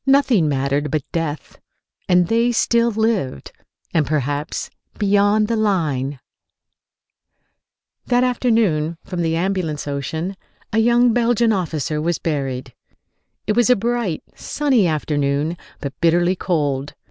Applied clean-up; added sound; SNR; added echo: none; none; none; none.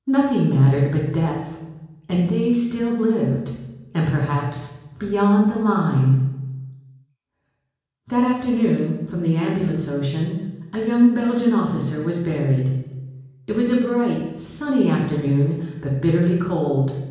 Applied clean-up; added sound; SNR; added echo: none; none; none; reverberation time 1.0 s.